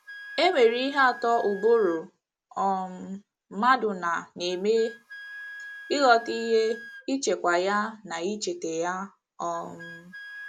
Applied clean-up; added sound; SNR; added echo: none; Wind instrument, woodwind instrument; 18 dB; none.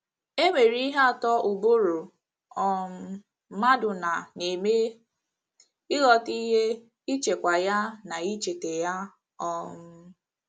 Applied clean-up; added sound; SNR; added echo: none; none; none; none.